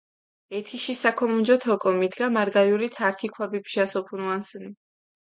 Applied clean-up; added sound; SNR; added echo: none; none; none; none.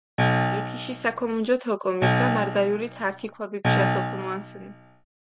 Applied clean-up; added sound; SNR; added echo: none; Piano; -2 dB; none.